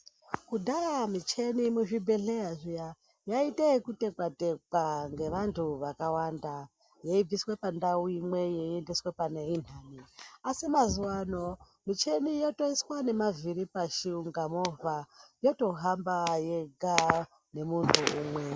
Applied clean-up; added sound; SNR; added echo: none; none; none; none.